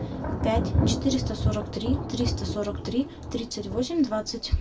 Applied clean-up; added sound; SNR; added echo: none; Thunder; 0 dB; reverberation time 0.2 s.